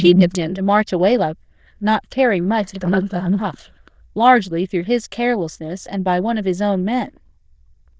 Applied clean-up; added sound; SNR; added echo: neural diffusion model UNIVERSE++.